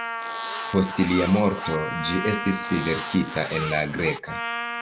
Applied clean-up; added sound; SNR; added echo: none; Trumpet + Zipper (clothing); 6 dB; none.